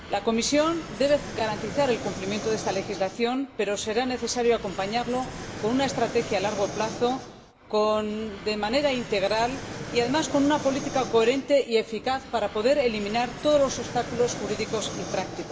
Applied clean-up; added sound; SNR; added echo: none; Fixed-wing aircraft, airplane; 11 dB; reverberation time 0.9 s.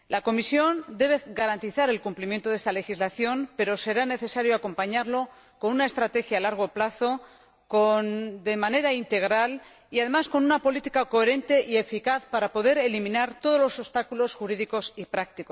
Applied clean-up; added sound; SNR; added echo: none; none; none; none.